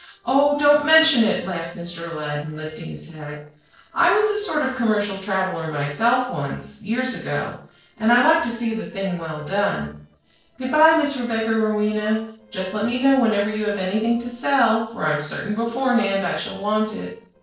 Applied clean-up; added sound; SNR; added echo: neural separator model SepFormer DNS4.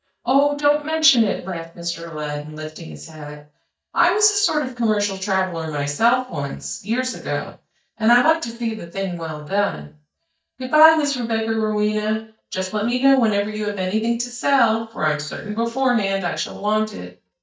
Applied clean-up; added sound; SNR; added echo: neural mask model DeepFilterNet 3.